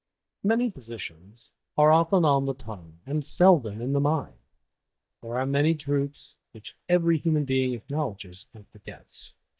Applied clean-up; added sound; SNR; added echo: neural mask model DeepFilterNet 3.